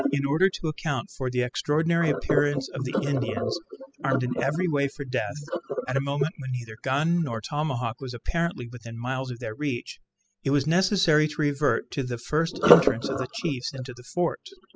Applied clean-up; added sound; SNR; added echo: classical method spectral subtraction.